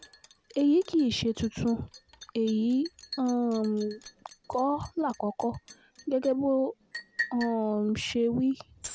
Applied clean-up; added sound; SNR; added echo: none; Liquid; 16 dB; none.